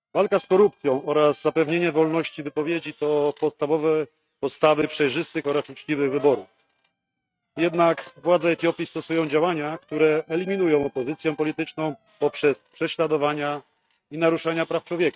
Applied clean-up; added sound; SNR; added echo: neural mask model RNNoise.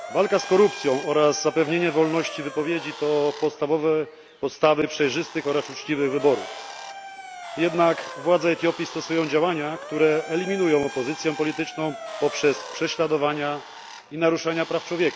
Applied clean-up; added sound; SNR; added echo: none; Bird + Motor vehicle (road) / Siren; 14 dB; none.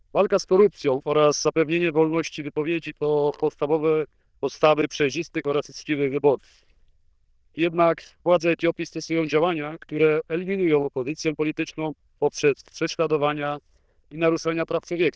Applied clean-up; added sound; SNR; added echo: neural diffusion model UNIVERSE++.